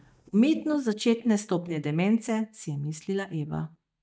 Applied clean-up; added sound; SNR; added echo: neural mask model DeepFilterNet 3.